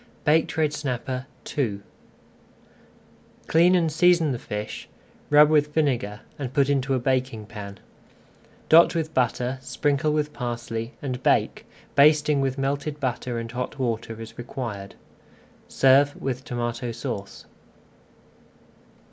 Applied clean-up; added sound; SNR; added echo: none; none; none; none.